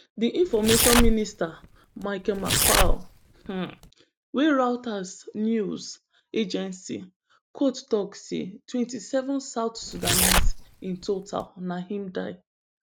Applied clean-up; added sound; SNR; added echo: none; Tearing; -3 dB; none.